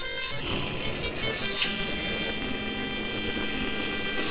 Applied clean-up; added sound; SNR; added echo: neural separator model SepFormer WHAMR!.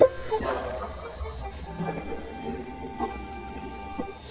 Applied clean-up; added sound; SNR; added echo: neural mask model DeepFilterNet 3.